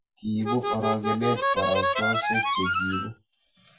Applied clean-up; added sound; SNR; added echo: none; Harmonica; -4 dB; reverberation time 0.2 s.